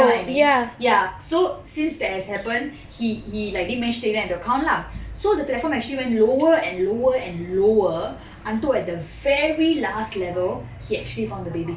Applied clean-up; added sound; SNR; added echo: none; none; none; none.